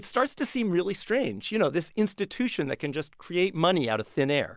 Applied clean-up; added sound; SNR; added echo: none; none; none; none.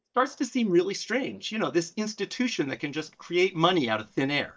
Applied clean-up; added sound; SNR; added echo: neural mask model DeepFilterNet 3.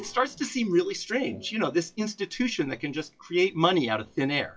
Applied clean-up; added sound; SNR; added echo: classical method WPE with log-MMSE.